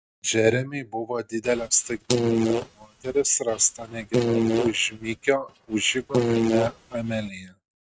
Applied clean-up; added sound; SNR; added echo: neural mask model RNNoise.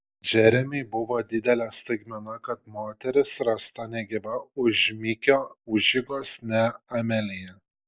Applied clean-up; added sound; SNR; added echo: none; none; none; none.